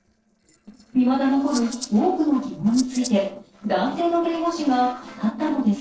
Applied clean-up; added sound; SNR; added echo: neural separator model SepFormer DNS4.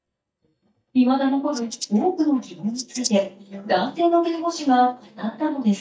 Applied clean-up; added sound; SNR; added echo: neural mask model DeepFilterNet 3.